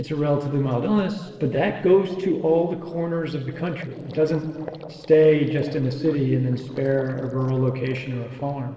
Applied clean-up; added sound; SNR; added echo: neural separator model SepFormer DNS4.